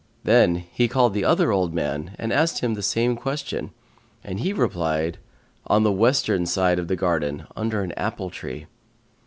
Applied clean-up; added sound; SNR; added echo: none; none; none; none.